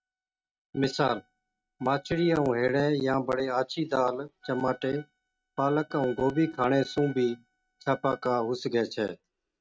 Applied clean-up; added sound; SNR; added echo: neural mask model RNNoise.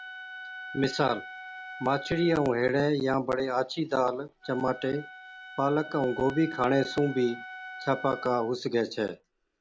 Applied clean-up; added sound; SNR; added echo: none; Wind instrument, woodwind instrument; 15 dB; none.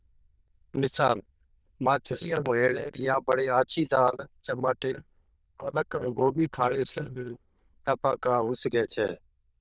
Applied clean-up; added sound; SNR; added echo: neural diffusion model UNIVERSE++.